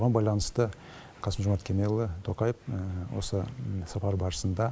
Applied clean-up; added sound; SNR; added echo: none; none; none; none.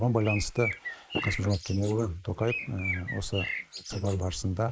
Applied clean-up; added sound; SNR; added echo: neural mask model Resemble Enhance denoiser.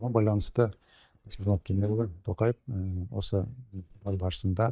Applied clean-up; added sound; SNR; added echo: neural mask model DeepFilterNet 3.